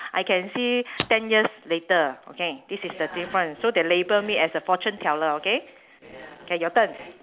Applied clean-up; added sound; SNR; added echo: none; Rattle (instrument); 6 dB; none.